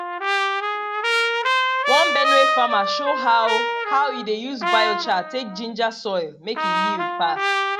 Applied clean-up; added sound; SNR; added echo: none; Trumpet; -2 dB; none.